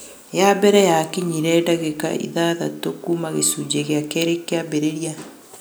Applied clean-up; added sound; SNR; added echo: none; none; none; none.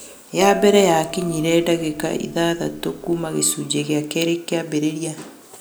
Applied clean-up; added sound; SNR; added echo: none; Bell; 13 dB; none.